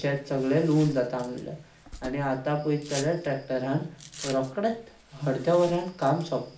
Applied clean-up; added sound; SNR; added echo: none; Domestic sounds, home sounds; 19 dB; reverberation time 0.4 s.